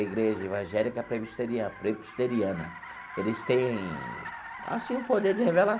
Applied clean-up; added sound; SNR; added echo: none; Car; 13 dB; none.